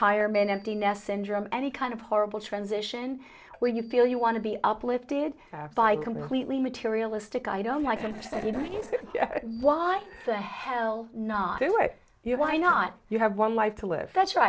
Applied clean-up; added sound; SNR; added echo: neural separator model SepFormer DNS4.